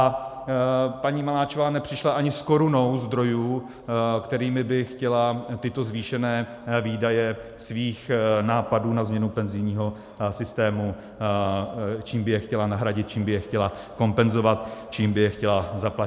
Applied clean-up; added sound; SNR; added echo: none; none; none; none.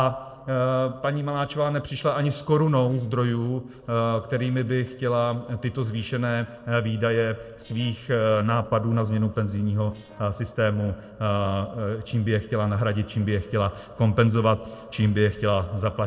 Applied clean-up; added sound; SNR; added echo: neural separator model SepFormer DNS4.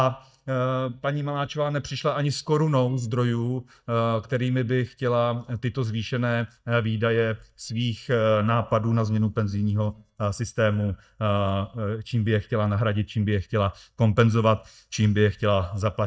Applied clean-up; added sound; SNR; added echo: neural mask model DeepFilterNet 3.